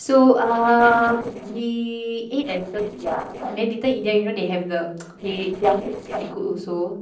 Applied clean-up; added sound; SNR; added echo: neural separator model SepFormer DNS4.